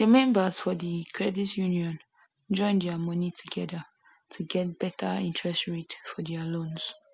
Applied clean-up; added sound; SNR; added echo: none; none; none; none.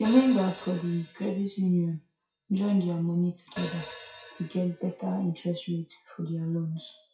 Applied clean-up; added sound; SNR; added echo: classical method WPE with log-MMSE.